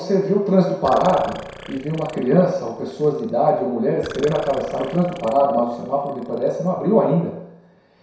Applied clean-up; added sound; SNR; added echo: none; Burping, eructation; 18 dB; reverberation time 0.7 s.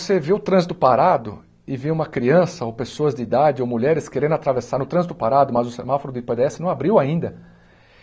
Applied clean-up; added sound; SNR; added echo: none; none; none; none.